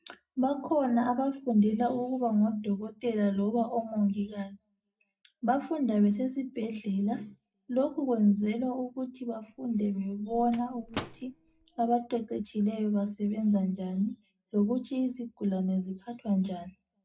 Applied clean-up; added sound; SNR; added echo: none; Microwave oven; 15 dB; reverberation time 0.2 s.